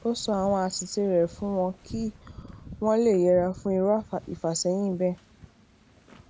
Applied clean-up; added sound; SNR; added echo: none; Wind / Ocean; 20 dB; none.